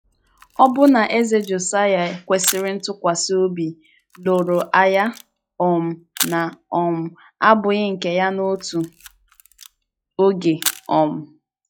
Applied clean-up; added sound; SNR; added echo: classical method log-MMSE.